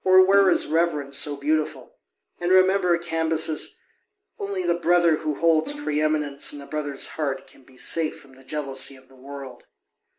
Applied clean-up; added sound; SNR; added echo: neural separator model SepFormer DNS4.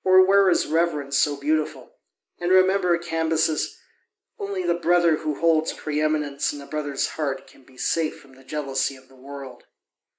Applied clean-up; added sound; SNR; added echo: neural mask model Resemble Enhance denoiser.